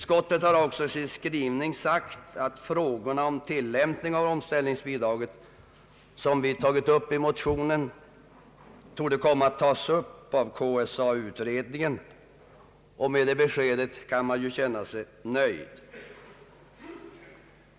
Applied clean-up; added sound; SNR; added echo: none; none; none; none.